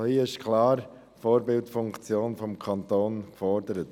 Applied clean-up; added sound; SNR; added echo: none; none; none; none.